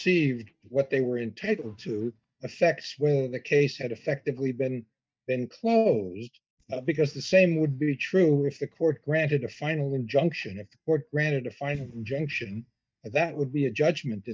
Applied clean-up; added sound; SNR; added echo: neural mask model DeepFilterNet 3.